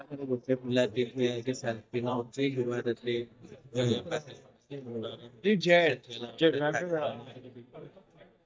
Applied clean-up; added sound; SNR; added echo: neural mask model DeepFilterNet 3.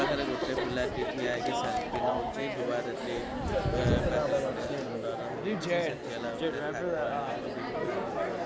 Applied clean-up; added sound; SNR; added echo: none; Chatter; -3 dB; none.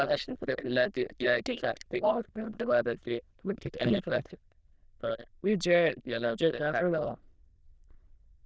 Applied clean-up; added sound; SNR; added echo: neural diffusion model UNIVERSE++.